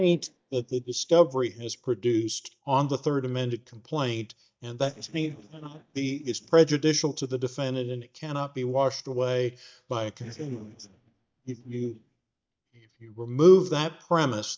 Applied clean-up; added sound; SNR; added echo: neural mask model DeepFilterNet 3.